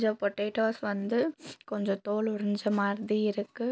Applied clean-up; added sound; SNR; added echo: none; none; none; none.